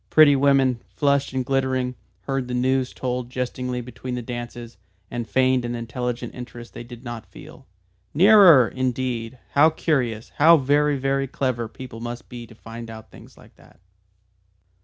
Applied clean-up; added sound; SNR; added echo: none; none; none; none.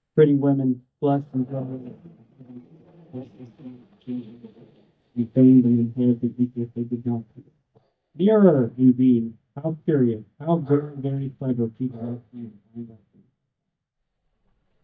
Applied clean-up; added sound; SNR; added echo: neural mask model DeepFilterNet 3.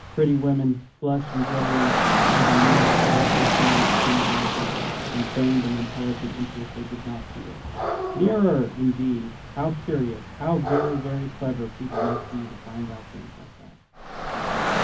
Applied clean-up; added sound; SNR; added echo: none; Rain / Dog; 0 dB; reverberation time 0.3 s.